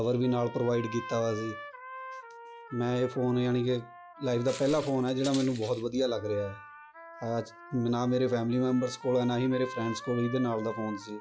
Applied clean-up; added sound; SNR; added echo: classical method log-MMSE.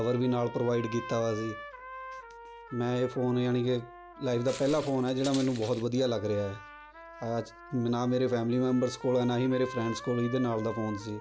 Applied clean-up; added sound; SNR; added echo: none; Trumpet + Walk, footsteps; 15 dB; none.